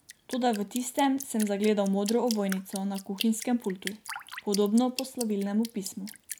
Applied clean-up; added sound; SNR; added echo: none; Drip; 13 dB; none.